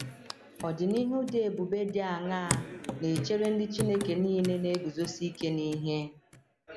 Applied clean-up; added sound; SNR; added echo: none; Hands / Wood; 9 dB; none.